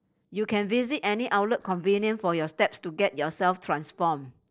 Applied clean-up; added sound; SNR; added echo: neural separator model SepFormer DNS4.